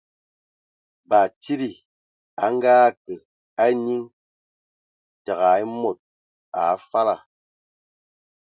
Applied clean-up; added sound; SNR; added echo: none; none; none; none.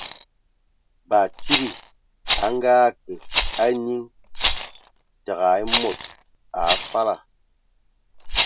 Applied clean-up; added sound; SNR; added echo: none; Rattle; 4 dB; none.